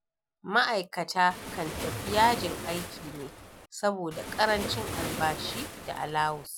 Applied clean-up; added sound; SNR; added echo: none; Waves, surf; 7 dB; none.